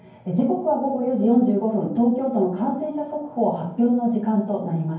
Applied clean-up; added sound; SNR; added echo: none; none; none; reverberation time 0.9 s.